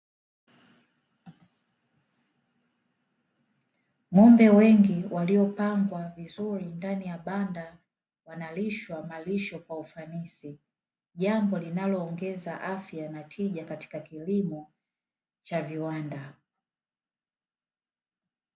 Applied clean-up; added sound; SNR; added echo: none; none; none; none.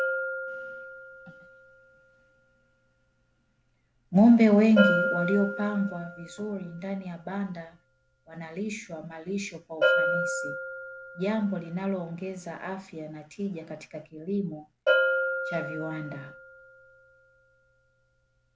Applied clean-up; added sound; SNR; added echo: none; Bell; 3 dB; none.